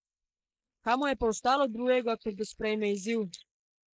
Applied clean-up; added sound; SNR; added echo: neural mask model Resemble Enhance denoiser.